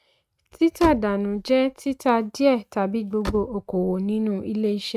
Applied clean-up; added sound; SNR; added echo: neural mask model RNNoise.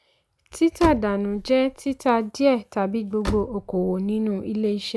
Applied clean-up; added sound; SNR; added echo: none; Slam; 11 dB; none.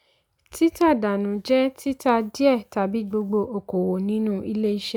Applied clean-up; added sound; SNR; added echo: none; none; none; none.